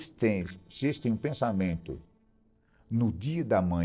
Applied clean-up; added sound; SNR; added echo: neural separator model SepFormer DNS4.